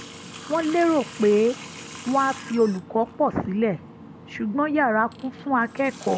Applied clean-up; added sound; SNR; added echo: none; Water tap, faucet; 16 dB; none.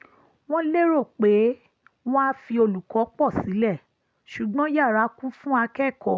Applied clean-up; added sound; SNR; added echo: none; none; none; none.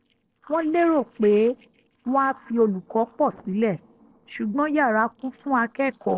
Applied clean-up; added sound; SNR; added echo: neural separator model SepFormer DNS4.